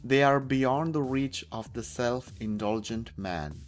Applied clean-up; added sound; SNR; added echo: none; Bass guitar; 20 dB; none.